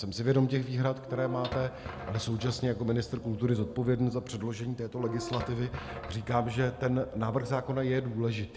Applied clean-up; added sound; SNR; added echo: none; Squeak / Thump, thud; 12 dB; none.